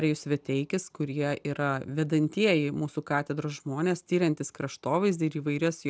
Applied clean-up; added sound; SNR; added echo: none; none; none; none.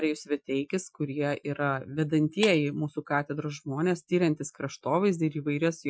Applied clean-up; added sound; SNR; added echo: classical method Wiener filter.